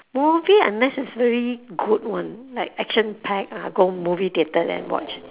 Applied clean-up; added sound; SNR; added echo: none; none; none; none.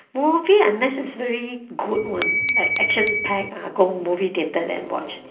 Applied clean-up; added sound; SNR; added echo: none; Glass / Bell; 0 dB; reverberation time 0.5 s.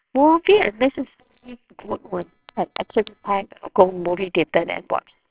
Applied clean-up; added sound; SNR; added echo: neural separator model SepFormer WHAMR!.